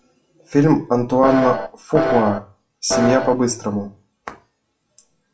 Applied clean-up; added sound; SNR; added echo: classical method WPE with log-MMSE.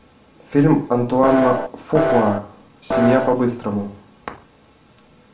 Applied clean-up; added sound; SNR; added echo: none; Piano; 0 dB; reverberation time 0.4 s.